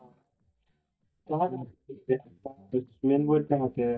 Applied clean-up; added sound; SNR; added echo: neural mask model DeepFilterNet 3.